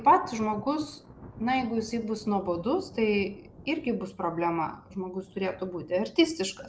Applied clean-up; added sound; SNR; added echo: none; Thunder; 20 dB; none.